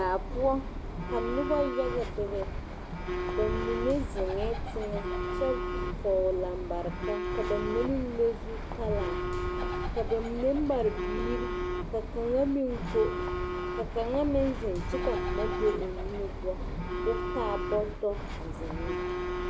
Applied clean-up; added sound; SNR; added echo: none; Bird + Telephone; 1 dB; none.